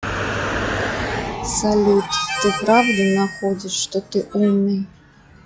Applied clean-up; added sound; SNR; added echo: classical method log-MMSE.